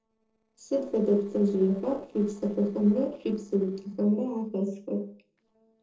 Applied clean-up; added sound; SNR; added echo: neural separator model SepFormer DNS4.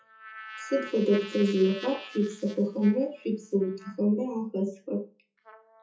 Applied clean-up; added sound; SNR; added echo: classical method WPE with log-MMSE.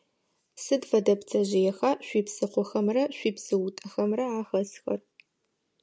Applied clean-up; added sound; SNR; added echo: none; none; none; none.